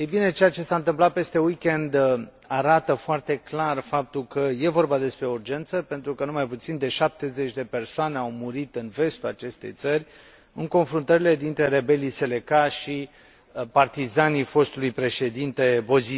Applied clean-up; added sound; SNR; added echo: none; none; none; none.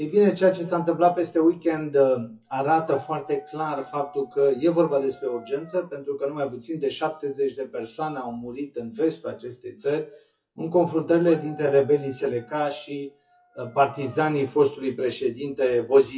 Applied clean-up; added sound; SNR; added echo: classical method WPE with log-MMSE.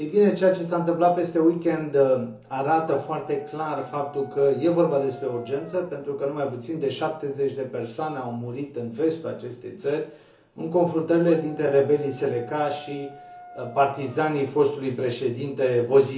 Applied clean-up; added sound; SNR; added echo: none; Dog; 20 dB; reverberation time 0.8 s.